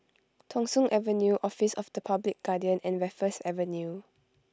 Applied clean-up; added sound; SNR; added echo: none; none; none; none.